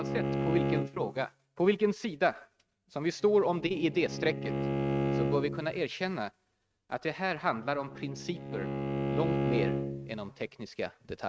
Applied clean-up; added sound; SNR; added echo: neural mask model RNNoise.